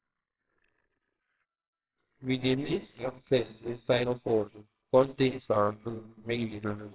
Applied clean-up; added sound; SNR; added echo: neural separator model SepFormer WHAMR!.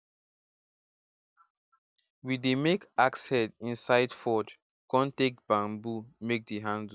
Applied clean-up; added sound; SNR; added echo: none; none; none; none.